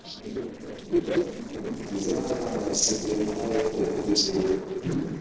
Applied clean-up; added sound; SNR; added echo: neural separator model SepFormer DNS4.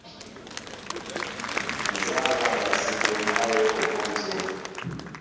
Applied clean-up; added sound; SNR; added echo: none; Applause / Crowd; -1 dB; reverberation time 1.2 s.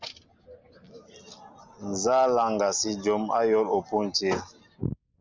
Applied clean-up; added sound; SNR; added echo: none; none; none; none.